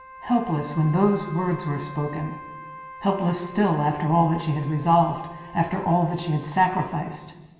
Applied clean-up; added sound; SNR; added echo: none; Wind instrument, woodwind instrument; 17 dB; reverberation time 1.4 s.